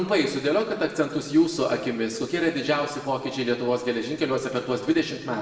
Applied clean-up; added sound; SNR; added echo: neural separator model SepFormer DNS4.